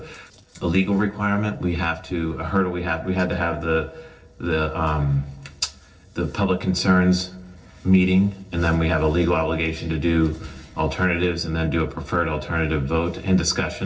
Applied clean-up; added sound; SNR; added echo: neural separator model SepFormer DNS4.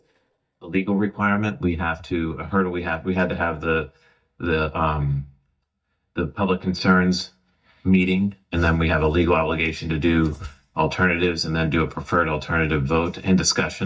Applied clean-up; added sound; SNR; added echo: neural mask model DeepFilterNet 3.